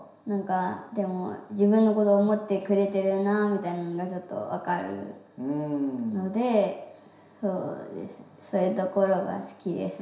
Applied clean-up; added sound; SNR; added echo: none; none; none; reverberation time 0.7 s.